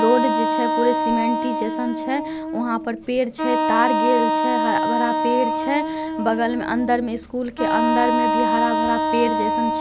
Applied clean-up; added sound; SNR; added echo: none; Wind instrument, woodwind instrument; -1 dB; none.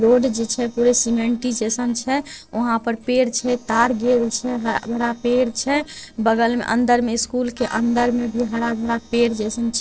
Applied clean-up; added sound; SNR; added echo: neural separator model SepFormer DNS4.